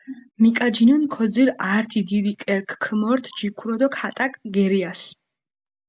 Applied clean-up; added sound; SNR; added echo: none; none; none; none.